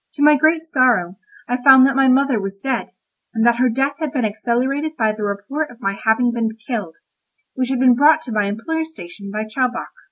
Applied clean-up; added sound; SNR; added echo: none; none; none; none.